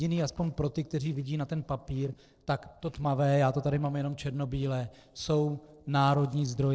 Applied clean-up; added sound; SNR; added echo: neural separator model SepFormer DNS4.